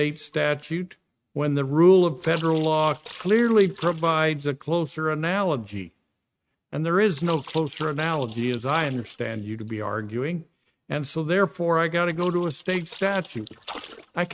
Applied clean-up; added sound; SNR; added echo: neural mask model RNNoise.